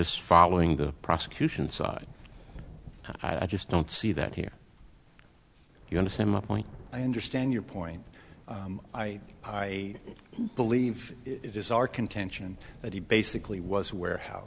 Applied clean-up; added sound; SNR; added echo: none; Thunder; 20 dB; none.